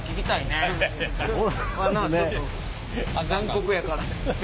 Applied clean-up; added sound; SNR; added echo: none; none; none; none.